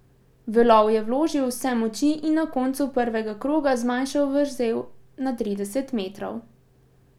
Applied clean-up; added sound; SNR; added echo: none; none; none; none.